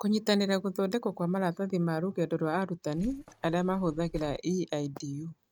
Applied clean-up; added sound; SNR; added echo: neural mask model RNNoise.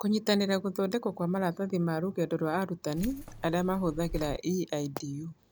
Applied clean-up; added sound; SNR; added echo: none; Keys jangling; 11 dB; none.